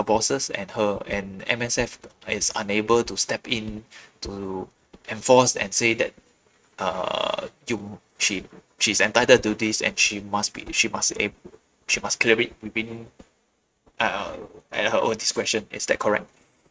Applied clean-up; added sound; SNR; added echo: neural mask model RNNoise.